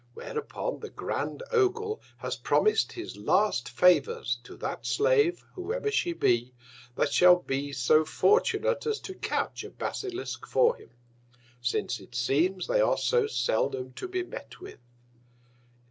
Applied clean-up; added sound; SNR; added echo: none; none; none; none.